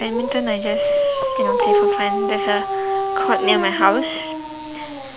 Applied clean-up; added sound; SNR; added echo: none; Dog; -3 dB; none.